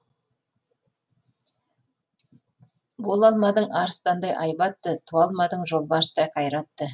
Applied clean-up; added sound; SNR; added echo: none; none; none; none.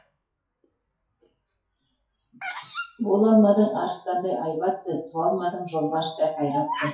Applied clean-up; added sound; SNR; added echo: classical method WPE with log-MMSE.